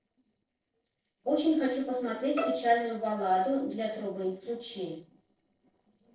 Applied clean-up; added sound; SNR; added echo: neural separator model SepFormer DNS4.